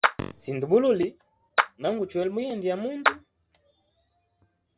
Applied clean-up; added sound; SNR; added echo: none; Clapping; 3 dB; none.